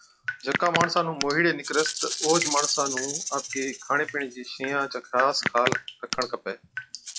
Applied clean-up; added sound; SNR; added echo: classical method log-MMSE.